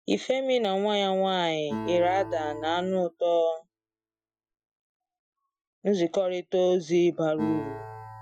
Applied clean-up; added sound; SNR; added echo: classical method Wiener filter.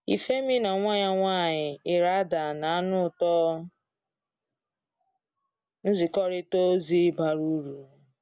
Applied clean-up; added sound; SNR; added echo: none; none; none; none.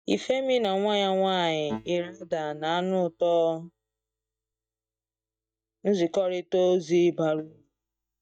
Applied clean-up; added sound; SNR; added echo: neural mask model DeepFilterNet 3.